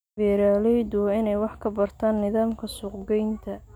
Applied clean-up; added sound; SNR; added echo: none; none; none; none.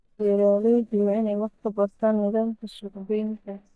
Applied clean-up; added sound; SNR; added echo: neural mask model DeepFilterNet 3.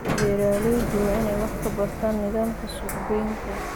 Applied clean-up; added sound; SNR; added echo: none; Sliding door; 3 dB; none.